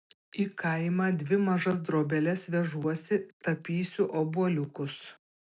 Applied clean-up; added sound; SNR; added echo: none; none; none; none.